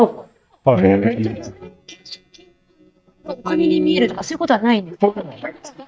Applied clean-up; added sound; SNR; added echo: neural mask model DeepFilterNet 3.